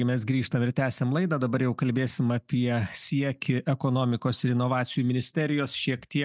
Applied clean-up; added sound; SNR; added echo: none; none; none; none.